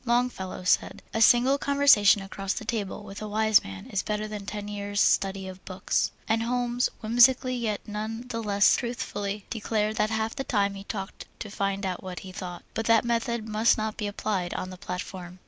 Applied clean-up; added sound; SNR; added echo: none; none; none; none.